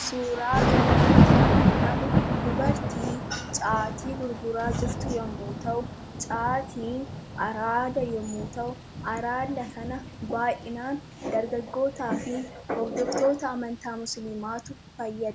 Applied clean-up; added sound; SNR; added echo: none; Thunder / Rain; -3 dB; none.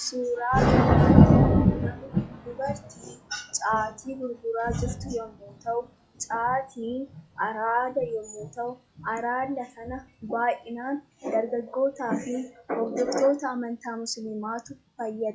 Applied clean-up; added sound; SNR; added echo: classical method log-MMSE.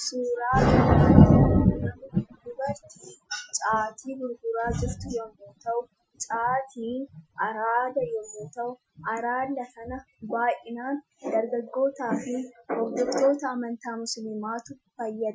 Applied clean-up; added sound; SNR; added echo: classical method Wiener filter.